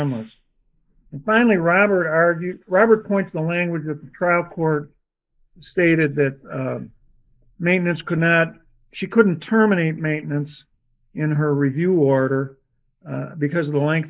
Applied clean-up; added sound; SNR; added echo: neural mask model Resemble Enhance denoiser.